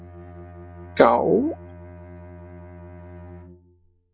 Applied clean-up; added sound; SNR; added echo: none; Bowed string instrument; 16 dB; none.